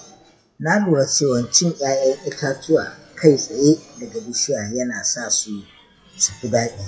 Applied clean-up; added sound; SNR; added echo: classical method WPE with log-MMSE.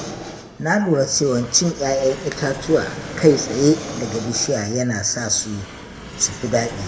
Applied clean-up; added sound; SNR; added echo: none; Fixed-wing aircraft, airplane; 12 dB; reverberation time 0.9 s.